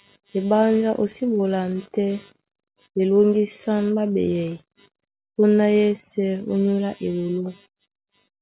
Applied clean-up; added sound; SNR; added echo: none; none; none; none.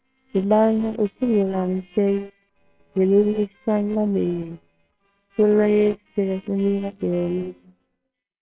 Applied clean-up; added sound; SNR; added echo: neural separator model SepFormer WHAMR!.